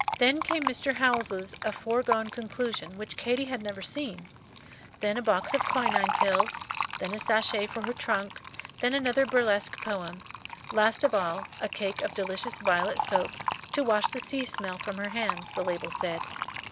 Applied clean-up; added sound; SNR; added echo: none; Fill (with liquid); 5 dB; none.